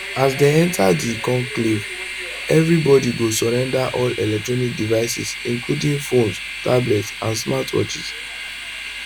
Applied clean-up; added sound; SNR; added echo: none; Train; 10 dB; none.